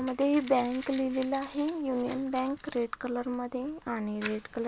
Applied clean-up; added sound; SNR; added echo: none; Fire; 19 dB; none.